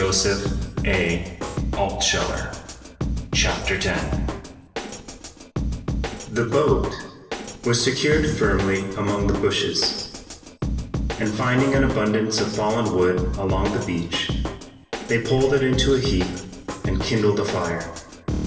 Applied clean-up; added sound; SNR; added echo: none; Drum kit; 5 dB; reverberation time 1.0 s.